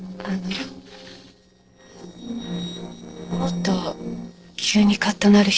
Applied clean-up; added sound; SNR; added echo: neural separator model SepFormer DNS4.